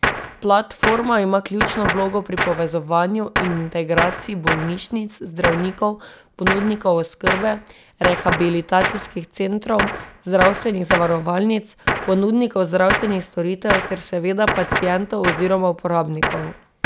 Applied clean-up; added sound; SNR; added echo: none; Gunshot, gunfire; 4 dB; none.